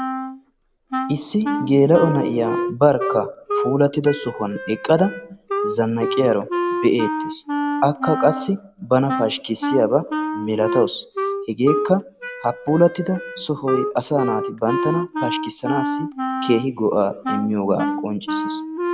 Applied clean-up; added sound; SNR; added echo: none; Wind instrument, woodwind instrument; 5 dB; none.